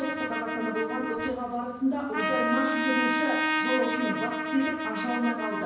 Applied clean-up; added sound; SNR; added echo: none; Trumpet; 0 dB; reverberation time 0.9 s.